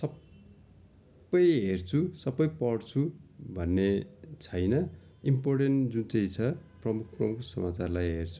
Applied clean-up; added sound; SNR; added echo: none; none; none; none.